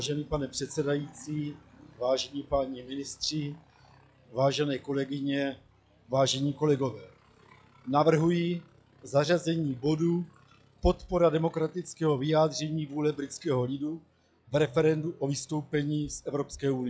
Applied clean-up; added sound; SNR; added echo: classical method log-MMSE.